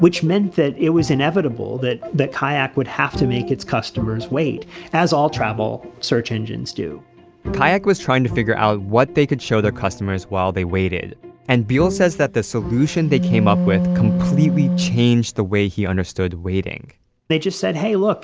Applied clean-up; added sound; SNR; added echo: none; Wind instrument, woodwind instrument; 1 dB; none.